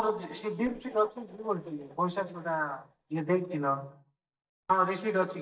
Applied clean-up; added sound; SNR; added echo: neural mask model DeepFilterNet 3.